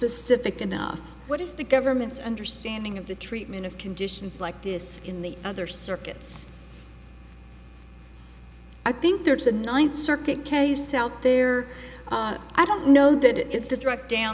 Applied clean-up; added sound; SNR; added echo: none; none; none; none.